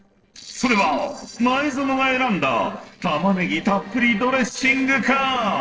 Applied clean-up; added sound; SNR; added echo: neural separator model SepFormer DNS4.